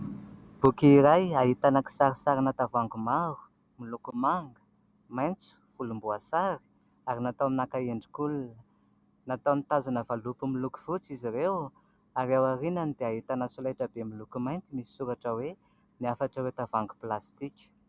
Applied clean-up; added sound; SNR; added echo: none; none; none; none.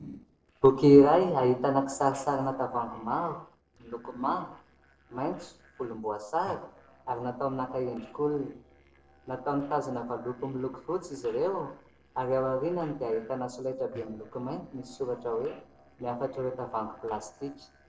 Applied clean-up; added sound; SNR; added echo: neural separator model SepFormer DNS4.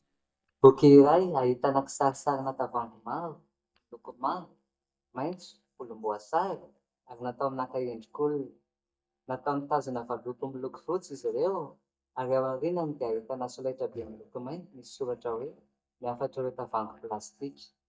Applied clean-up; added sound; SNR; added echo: neural mask model DeepFilterNet 3.